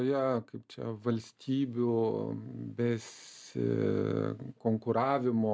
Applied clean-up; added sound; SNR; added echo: none; none; none; none.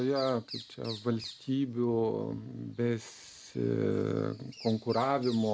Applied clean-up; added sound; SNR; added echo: none; Bird vocalization, bird call, bird song; 18 dB; none.